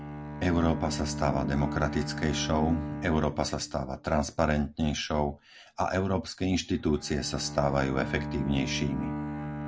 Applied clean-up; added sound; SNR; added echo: none; Bowed string instrument; 8 dB; none.